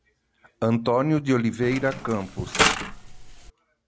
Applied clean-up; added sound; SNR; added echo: none; Mechanisms; 2 dB; none.